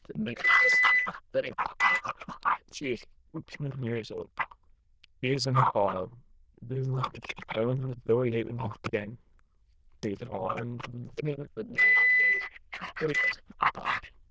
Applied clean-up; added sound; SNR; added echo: neural diffusion model UNIVERSE++.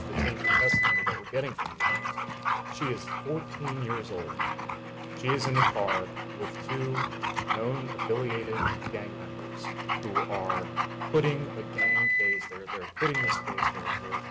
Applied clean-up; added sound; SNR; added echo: none; Microwave oven + Dog; -4 dB; none.